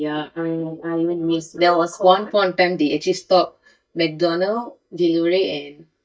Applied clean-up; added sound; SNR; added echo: neural mask model DeepFilterNet 3.